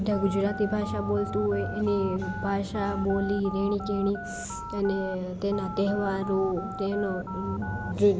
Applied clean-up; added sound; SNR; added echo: none; Telephone; 11 dB; none.